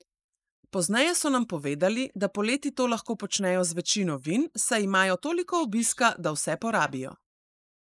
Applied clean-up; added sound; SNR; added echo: neural mask model Resemble Enhance denoiser.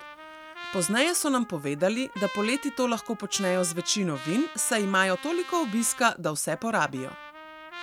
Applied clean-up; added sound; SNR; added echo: none; Trumpet; 15 dB; none.